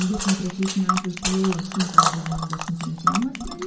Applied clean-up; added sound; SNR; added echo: none; Tick; 0 dB; reverberation time 1.7 s.